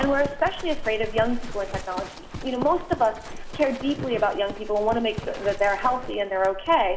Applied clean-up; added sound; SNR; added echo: none; Livestock, farm animals, working animals; 8 dB; reverberation time 0.8 s.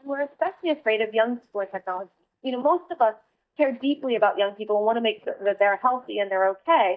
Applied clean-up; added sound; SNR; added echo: neural mask model DeepFilterNet 3.